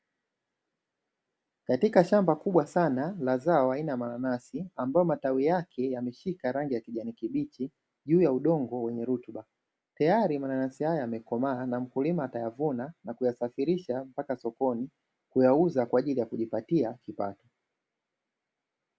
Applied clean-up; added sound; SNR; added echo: none; none; none; none.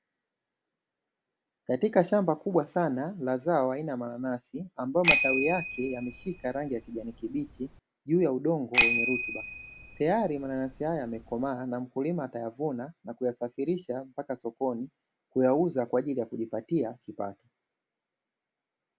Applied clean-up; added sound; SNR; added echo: none; Bicycle bell; -3 dB; none.